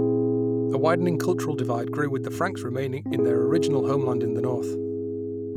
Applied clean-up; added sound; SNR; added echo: none; Piano; -3 dB; none.